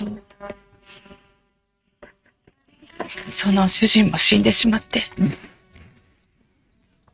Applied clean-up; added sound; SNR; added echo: neural mask model RNNoise.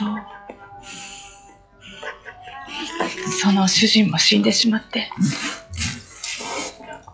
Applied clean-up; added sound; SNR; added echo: classical method log-MMSE.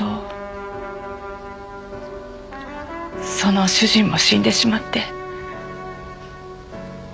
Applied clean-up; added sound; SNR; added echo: none; none; none; none.